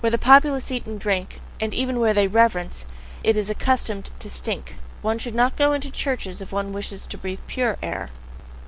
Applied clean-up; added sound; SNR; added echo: none; none; none; none.